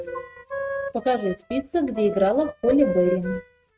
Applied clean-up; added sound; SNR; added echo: neural mask model RNNoise.